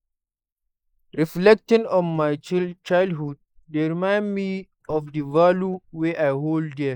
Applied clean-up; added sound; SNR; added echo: neural mask model Resemble Enhance denoiser.